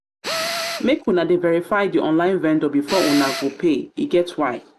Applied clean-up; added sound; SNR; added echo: none; Tools; 8 dB; none.